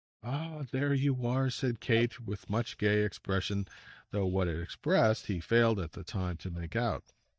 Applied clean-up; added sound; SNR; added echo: neural mask model DeepFilterNet 3.